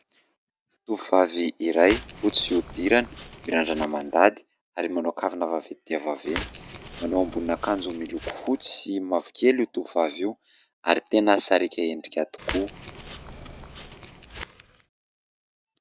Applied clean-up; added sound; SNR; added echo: none; Crackle; 13 dB; none.